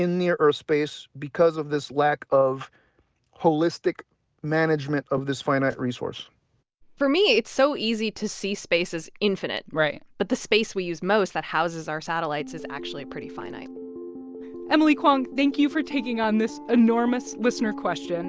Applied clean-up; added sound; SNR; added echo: none; none; none; none.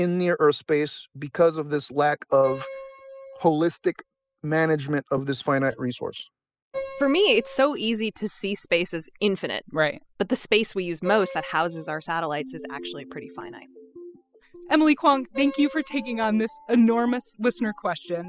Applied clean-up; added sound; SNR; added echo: classical method spectral subtraction.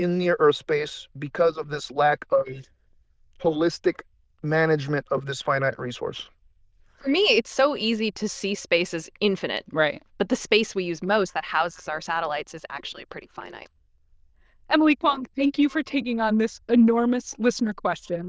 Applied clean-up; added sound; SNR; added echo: neural diffusion model UNIVERSE++.